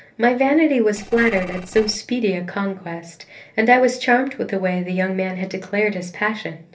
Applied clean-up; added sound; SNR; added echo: neural separator model SepFormer DNS4.